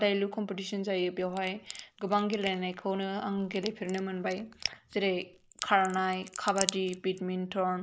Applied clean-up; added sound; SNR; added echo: neural mask model Resemble Enhance denoiser.